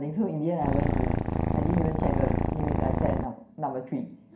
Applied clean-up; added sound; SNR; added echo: none; Purr; -5 dB; reverberation time 0.5 s.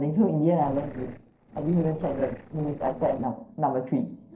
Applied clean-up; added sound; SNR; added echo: neural separator model SepFormer DNS4.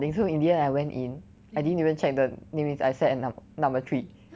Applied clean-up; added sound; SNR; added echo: none; none; none; none.